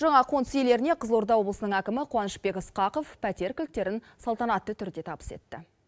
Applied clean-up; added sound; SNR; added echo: none; none; none; none.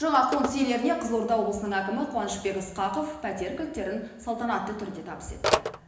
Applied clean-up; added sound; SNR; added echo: none; Telephone; 8 dB; reverberation time 1.0 s.